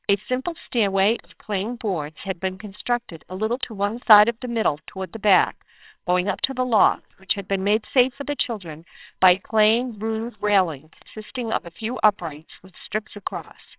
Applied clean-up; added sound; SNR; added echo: neural separator model SepFormer WHAMR!.